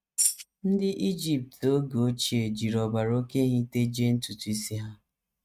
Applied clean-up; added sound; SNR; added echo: neural mask model RNNoise.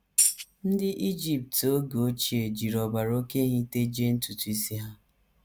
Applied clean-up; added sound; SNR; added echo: none; Tambourine; -2 dB; none.